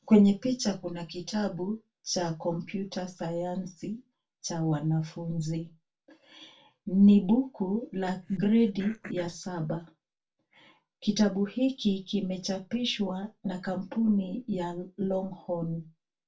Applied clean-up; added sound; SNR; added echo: none; Cough; 19 dB; reverberation time 0.2 s.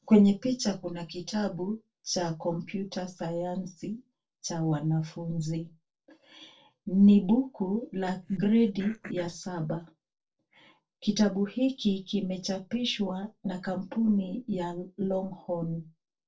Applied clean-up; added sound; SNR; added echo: neural separator model SepFormer DNS4.